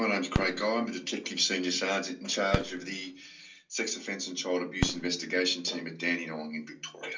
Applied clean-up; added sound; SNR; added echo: none; Fireworks; 8 dB; reverberation time 0.3 s.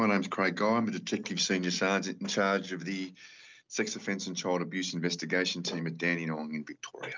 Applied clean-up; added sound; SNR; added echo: none; none; none; none.